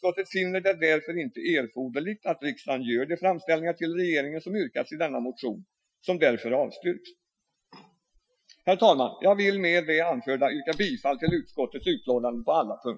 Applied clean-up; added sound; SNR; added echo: classical method Wiener filter.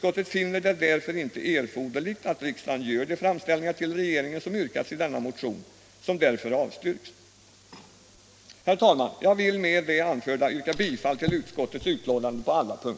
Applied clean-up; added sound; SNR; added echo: none; Raindrop / Drip; 11 dB; none.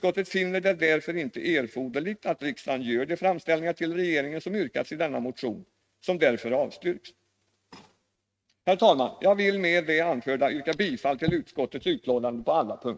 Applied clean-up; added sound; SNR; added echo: neural mask model RNNoise.